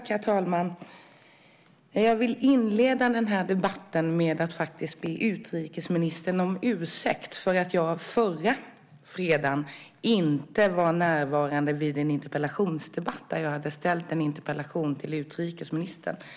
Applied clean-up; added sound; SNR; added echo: none; none; none; none.